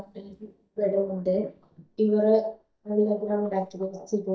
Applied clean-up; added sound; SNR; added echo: neural mask model DeepFilterNet 3.